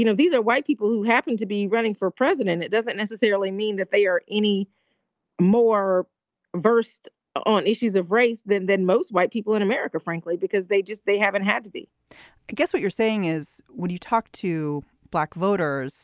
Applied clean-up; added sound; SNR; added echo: none; none; none; none.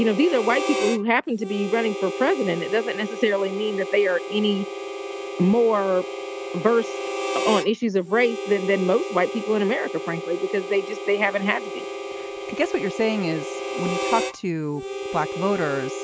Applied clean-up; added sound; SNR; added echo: none; Harmonica; 7 dB; none.